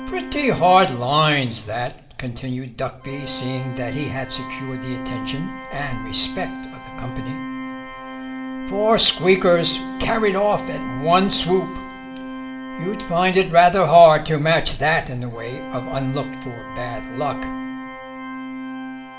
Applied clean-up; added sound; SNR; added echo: none; Organ; 11 dB; reverberation time 1.6 s.